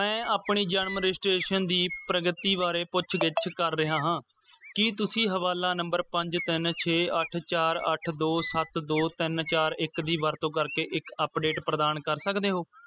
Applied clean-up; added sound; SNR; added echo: classical method spectral subtraction.